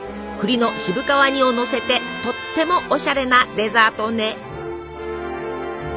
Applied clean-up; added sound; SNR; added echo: none; Trumpet; 11 dB; none.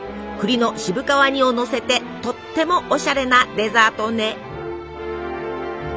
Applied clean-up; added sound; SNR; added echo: none; none; none; none.